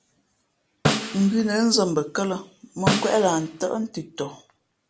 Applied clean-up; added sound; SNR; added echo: none; Snare drum; 5 dB; none.